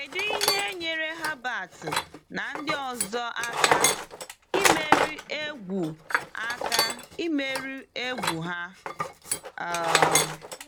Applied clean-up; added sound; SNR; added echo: none; Tools; -4 dB; none.